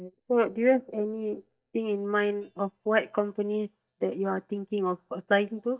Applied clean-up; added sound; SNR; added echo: neural mask model DeepFilterNet 3.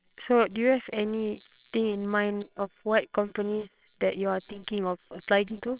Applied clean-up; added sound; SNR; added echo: neural separator model SepFormer WHAMR!.